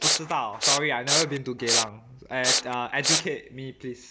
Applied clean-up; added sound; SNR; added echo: none; Respiratory sounds; -5 dB; none.